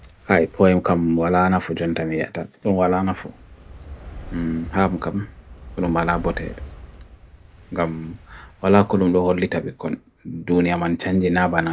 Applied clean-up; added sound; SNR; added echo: none; Fire; 19 dB; none.